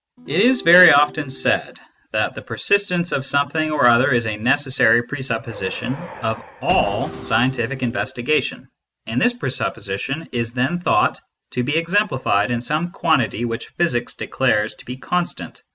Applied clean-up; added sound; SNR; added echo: none; Car + Acoustic guitar / Strum; 14 dB; none.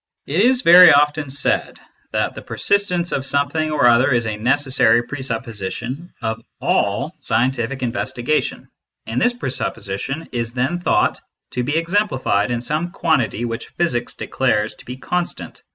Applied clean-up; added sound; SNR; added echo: neural mask model Resemble Enhance denoiser.